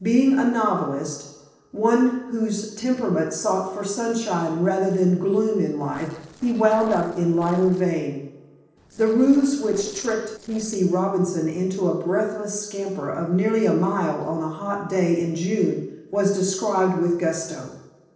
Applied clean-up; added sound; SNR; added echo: neural separator model SepFormer DNS4.